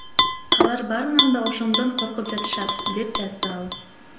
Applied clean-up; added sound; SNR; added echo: none; Tap / Glass; -2 dB; reverberation time 0.7 s.